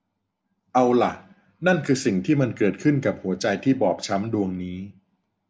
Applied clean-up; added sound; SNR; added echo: none; none; none; none.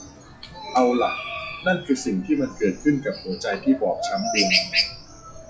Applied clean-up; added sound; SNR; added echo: classical method WPE with log-MMSE.